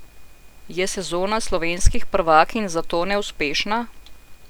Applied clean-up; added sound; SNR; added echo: none; none; none; none.